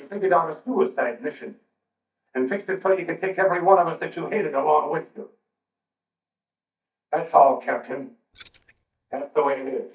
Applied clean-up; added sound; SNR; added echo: neural mask model DeepFilterNet 3.